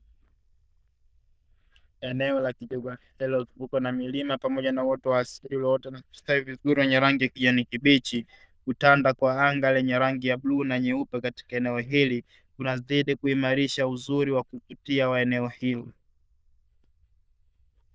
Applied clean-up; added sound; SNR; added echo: neural diffusion model UNIVERSE++.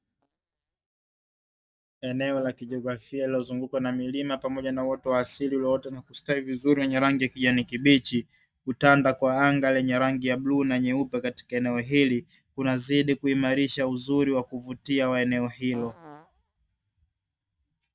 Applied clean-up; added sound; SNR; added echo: neural mask model DeepFilterNet 3.